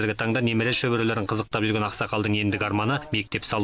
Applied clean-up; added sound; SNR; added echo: none; none; none; none.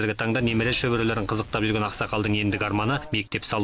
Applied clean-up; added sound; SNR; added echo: none; Explosion; 17 dB; none.